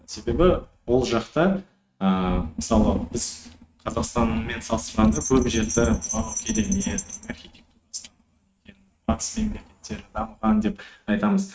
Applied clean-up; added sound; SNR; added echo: neural mask model RNNoise.